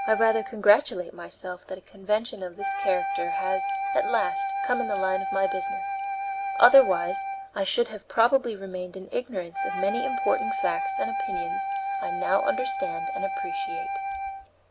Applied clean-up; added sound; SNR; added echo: none; Wind instrument, woodwind instrument; 3 dB; none.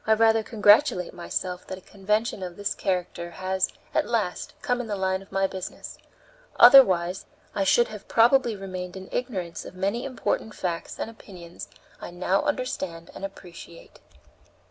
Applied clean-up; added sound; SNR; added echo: none; none; none; none.